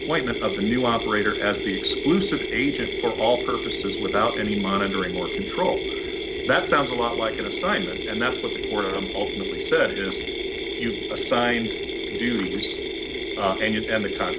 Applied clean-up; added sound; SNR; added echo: none; Mechanisms; 3 dB; none.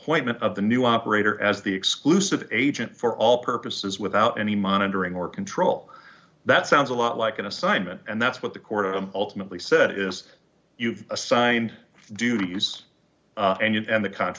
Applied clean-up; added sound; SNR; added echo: none; none; none; none.